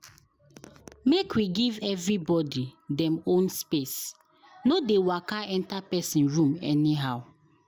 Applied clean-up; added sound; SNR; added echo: none; none; none; none.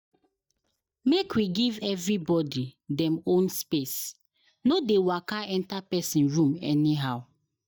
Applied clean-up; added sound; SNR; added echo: neural mask model DeepFilterNet 3.